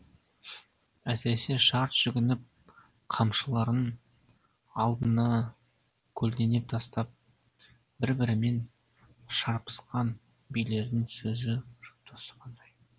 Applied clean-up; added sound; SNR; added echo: none; none; none; none.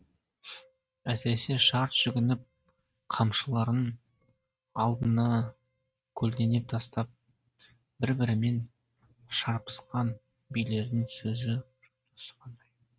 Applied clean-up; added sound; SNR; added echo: neural mask model RNNoise.